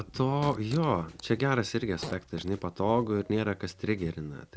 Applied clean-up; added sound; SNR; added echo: none; Fart; 17 dB; none.